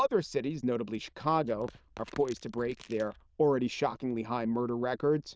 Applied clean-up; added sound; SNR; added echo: neural diffusion model UNIVERSE++.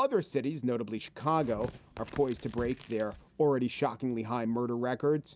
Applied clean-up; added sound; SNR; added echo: none; Tearing; 16 dB; none.